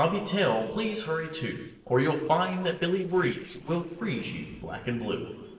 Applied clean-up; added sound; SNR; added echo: neural separator model SepFormer DNS4.